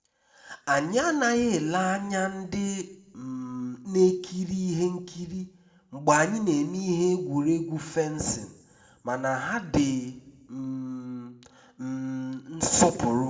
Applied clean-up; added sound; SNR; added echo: none; none; none; reverberation time 0.7 s.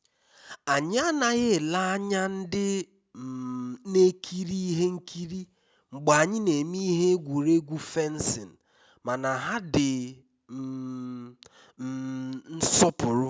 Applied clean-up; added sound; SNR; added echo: none; none; none; none.